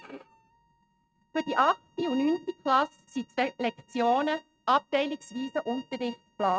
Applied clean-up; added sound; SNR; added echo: neural mask model RNNoise.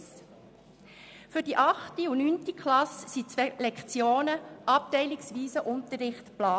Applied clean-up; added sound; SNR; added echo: none; none; none; none.